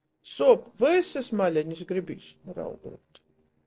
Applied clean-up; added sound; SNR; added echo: neural separator model SepFormer DNS4.